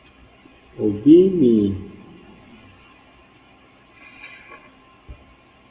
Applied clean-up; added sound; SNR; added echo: none; none; none; reverberation time 1.1 s.